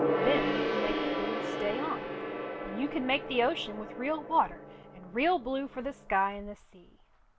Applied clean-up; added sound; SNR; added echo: none; Gong; 2 dB; none.